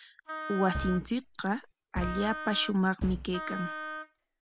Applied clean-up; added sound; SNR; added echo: none; Wind instrument, woodwind instrument + Bass drum; 7 dB; none.